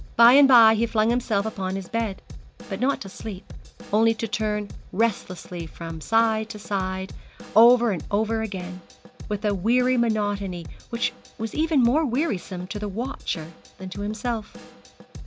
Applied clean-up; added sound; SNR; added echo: none; Drum / Drum kit; 16 dB; none.